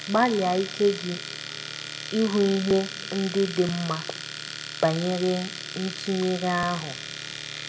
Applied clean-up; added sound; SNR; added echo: none; Domestic sounds, home sounds; 9 dB; reverberation time 0.7 s.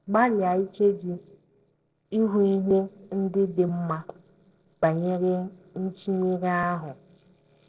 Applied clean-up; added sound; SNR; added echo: neural separator model SepFormer DNS4.